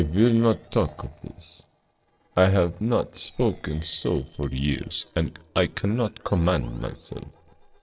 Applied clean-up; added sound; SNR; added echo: neural separator model SepFormer DNS4.